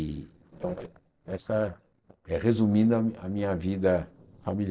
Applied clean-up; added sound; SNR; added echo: neural separator model SepFormer DNS4.